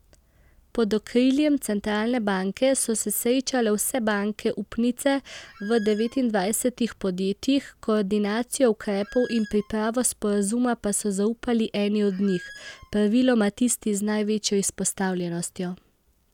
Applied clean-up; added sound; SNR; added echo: none; Squeak; 20 dB; none.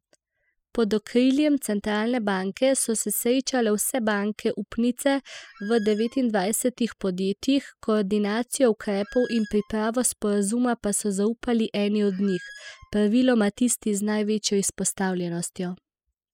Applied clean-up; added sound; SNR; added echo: classical method spectral subtraction.